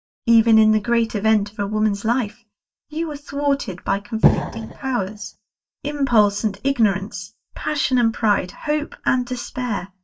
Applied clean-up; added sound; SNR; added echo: neural mask model DeepFilterNet 3.